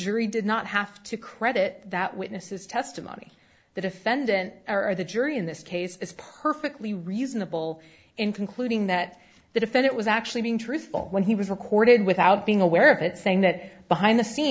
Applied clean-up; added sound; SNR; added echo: none; none; none; none.